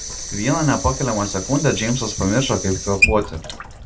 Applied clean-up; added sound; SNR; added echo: none; Sink (filling or washing) / Water tap, faucet; 5 dB; reverberation time 0.2 s.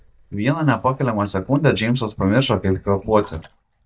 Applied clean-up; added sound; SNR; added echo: neural mask model DeepFilterNet 3.